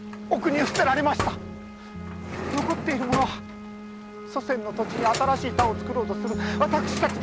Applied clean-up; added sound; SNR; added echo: none; Drawer open or close; 7 dB; none.